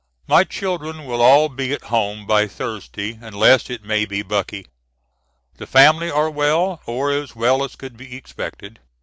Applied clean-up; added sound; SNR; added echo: none; none; none; none.